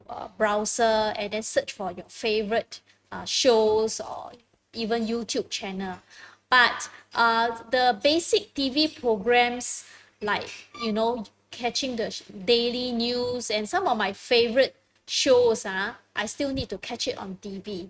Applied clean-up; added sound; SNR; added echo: neural mask model RNNoise.